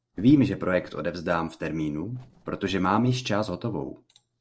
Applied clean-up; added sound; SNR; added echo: neural separator model SepFormer DNS4.